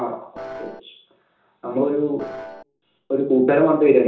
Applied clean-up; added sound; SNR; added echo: none; Piano; 13 dB; reverberation time 0.6 s.